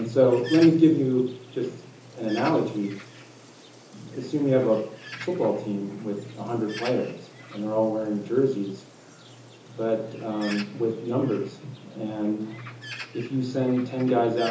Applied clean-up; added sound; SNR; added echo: none; Bird; 18 dB; reverberation time 0.6 s.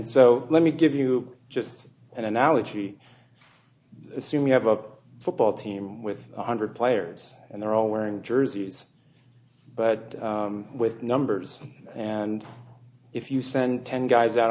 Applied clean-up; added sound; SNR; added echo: none; none; none; none.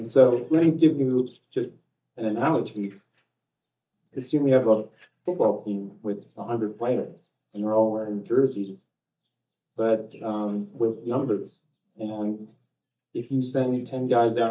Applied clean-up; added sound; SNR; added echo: neural mask model DeepFilterNet 3.